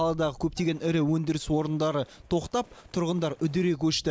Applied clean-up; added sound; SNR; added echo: none; none; none; none.